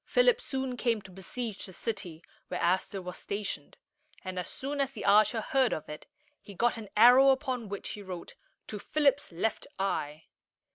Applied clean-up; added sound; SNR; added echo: none; none; none; none.